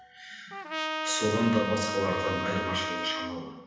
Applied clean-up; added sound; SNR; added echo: none; Trumpet; 3 dB; reverberation time 0.9 s.